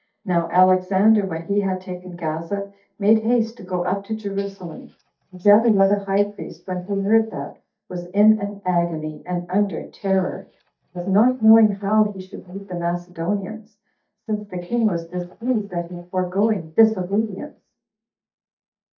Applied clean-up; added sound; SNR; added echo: neural mask model DeepFilterNet 3.